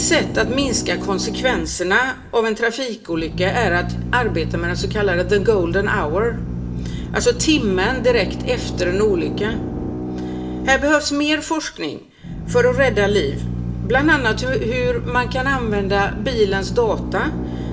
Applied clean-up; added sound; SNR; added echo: none; Drill; 5 dB; reverberation time 0.4 s.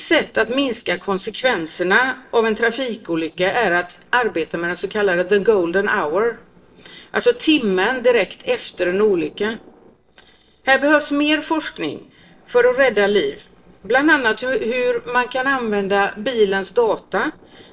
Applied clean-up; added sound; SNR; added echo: neural separator model SepFormer DNS4.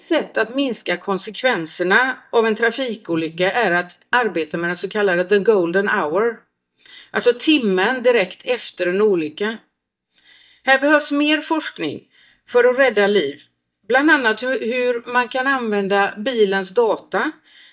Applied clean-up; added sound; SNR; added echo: neural mask model DeepFilterNet 3.